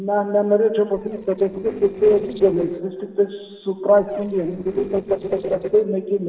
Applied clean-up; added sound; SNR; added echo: neural separator model SepFormer DNS4.